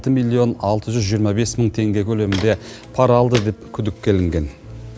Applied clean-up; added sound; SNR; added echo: none; Walk, footsteps; 14 dB; none.